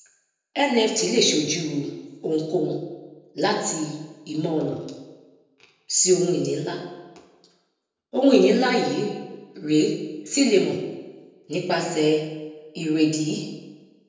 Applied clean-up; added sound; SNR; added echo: none; none; none; reverberation time 1.0 s.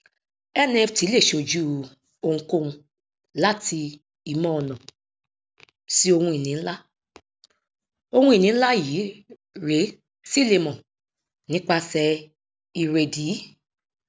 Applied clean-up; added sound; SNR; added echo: none; none; none; none.